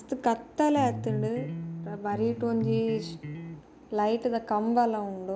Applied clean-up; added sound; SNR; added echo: none; Electric guitar; 7 dB; none.